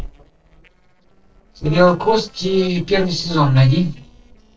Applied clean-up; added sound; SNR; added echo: neural separator model SepFormer DNS4.